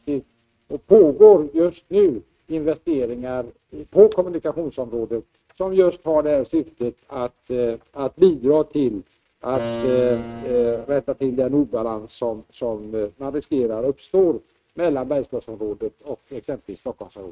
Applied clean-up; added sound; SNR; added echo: neural mask model RNNoise.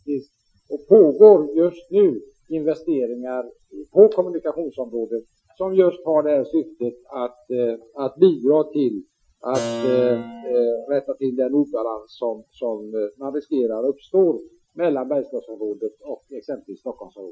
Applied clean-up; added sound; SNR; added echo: classical method Wiener filter.